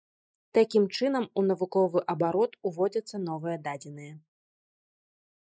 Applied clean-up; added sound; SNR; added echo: neural mask model Resemble Enhance denoiser.